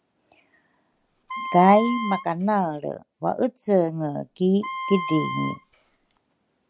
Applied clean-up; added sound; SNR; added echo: none; Wind instrument, woodwind instrument; 8 dB; none.